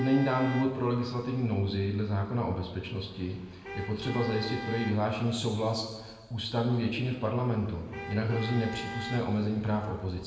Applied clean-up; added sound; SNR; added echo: none; Traffic noise, roadway noise / Vehicle horn, car horn, honking; 14 dB; reverberation time 1.2 s.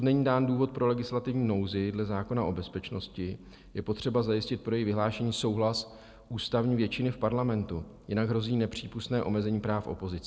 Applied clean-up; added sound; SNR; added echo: none; none; none; none.